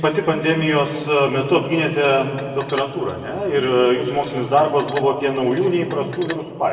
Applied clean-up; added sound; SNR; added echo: none; Tools; 16 dB; reverberation time 2.1 s.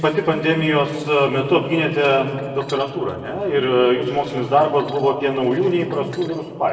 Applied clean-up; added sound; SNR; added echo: neural separator model SepFormer DNS4.